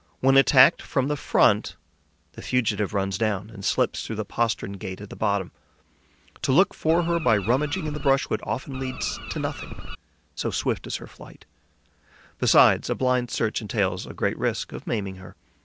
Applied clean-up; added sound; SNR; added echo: none; Bird; 8 dB; none.